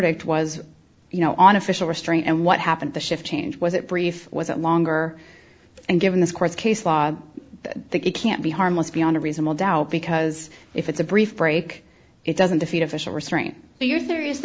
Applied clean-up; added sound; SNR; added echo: none; none; none; none.